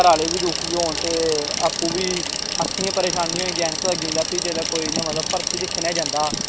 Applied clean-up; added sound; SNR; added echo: none; Bicycle; 2 dB; none.